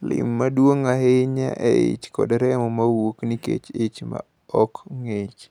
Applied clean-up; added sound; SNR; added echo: none; none; none; none.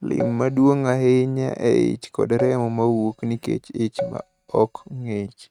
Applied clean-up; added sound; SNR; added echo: neural mask model RNNoise.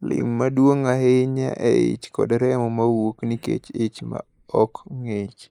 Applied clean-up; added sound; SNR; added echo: neural mask model Resemble Enhance denoiser.